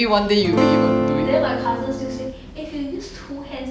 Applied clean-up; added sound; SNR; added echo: none; Acoustic guitar / Strum; -2 dB; none.